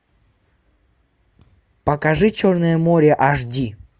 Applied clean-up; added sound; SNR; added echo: none; none; none; none.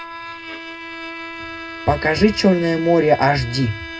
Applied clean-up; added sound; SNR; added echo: none; Bowed string instrument; 12 dB; reverberation time 0.2 s.